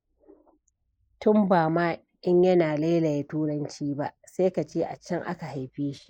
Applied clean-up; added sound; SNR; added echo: neural mask model Resemble Enhance denoiser.